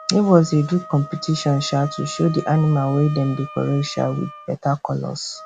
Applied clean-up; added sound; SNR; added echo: none; Wind instrument, woodwind instrument; 17 dB; none.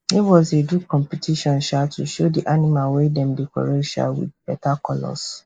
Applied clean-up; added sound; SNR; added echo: neural mask model Resemble Enhance denoiser.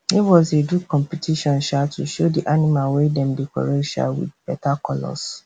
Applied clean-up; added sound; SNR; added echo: none; none; none; none.